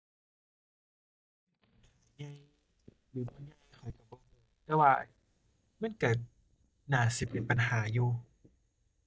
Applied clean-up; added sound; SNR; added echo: neural mask model DeepFilterNet 3.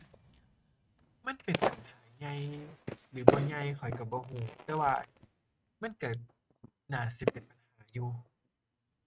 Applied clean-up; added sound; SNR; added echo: neural mask model RNNoise.